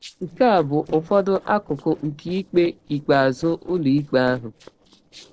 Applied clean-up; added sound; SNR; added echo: neural separator model SepFormer DNS4.